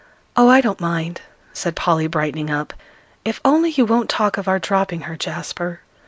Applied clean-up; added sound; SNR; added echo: none; none; none; none.